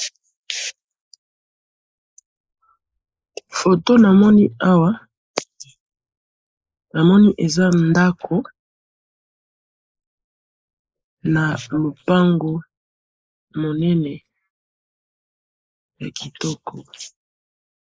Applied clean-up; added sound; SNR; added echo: neural mask model Resemble Enhance denoiser.